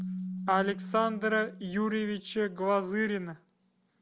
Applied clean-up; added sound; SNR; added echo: none; Keyboard (musical); 11 dB; none.